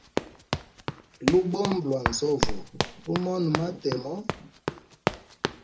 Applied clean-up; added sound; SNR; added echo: none; Run; 2 dB; reverberation time 0.2 s.